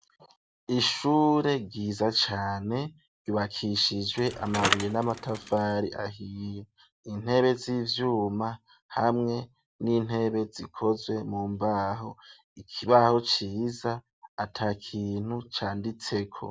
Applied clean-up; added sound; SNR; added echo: none; Bicycle; 6 dB; none.